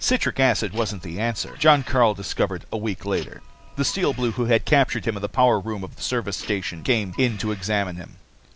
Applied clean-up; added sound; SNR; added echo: none; Printer; 20 dB; none.